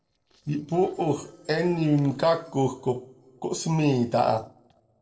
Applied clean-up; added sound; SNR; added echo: neural separator model SepFormer DNS4.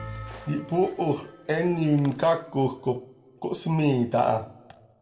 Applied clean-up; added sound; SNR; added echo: none; Bell; 20 dB; reverberation time 0.7 s.